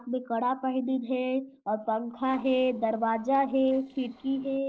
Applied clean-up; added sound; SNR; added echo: neural separator model SepFormer DNS4.